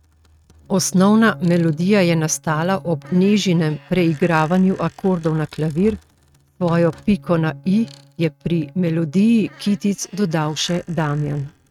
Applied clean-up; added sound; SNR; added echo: neural mask model RNNoise.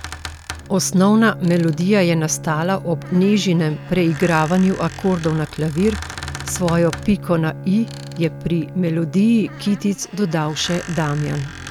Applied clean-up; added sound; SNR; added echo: none; Bowed string instrument + Squeak; 13 dB; none.